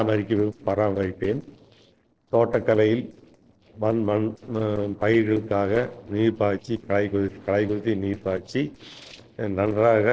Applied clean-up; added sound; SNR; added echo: neural separator model SepFormer DNS4.